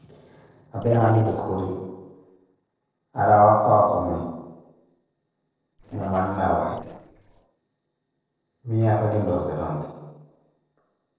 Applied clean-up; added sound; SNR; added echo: neural separator model SepFormer DNS4.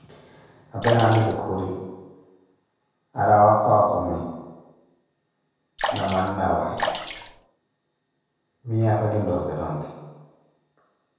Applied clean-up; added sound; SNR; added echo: none; Sink (filling or washing) / Water / Splash, splatter; 4 dB; reverberation time 1.2 s.